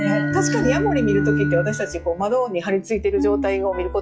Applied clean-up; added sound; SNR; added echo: classical method log-MMSE.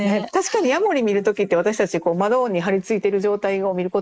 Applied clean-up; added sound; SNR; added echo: neural mask model Resemble Enhance denoiser.